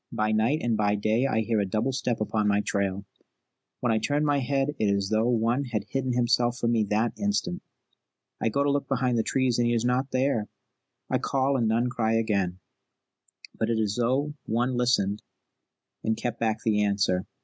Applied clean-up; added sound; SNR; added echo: none; none; none; none.